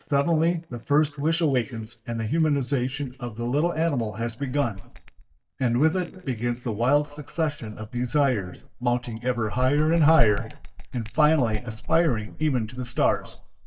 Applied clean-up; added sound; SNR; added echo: neural mask model DeepFilterNet 3.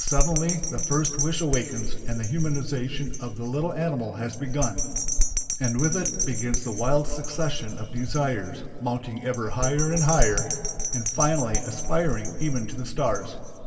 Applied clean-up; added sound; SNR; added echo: none; Bell; -1 dB; reverberation time 2.6 s.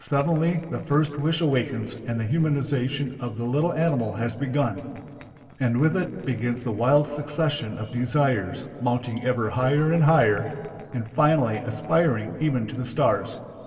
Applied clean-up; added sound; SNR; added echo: neural separator model SepFormer DNS4.